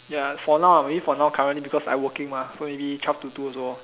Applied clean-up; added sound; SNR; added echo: none; none; none; none.